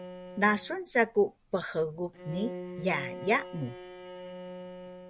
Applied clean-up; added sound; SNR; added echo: none; Bowed string instrument; 12 dB; none.